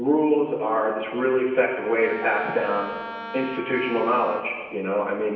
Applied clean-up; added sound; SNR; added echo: none; Wind instrument, woodwind instrument; 13 dB; reverberation time 1.2 s.